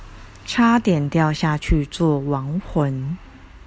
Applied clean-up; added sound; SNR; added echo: none; none; none; none.